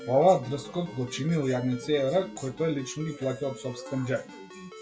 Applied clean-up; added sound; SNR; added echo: none; Ringtone; 17 dB; none.